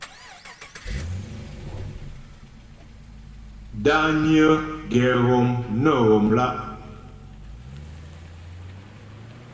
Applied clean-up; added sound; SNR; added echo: none; Accelerating, revving, vroom; 14 dB; reverberation time 1.8 s.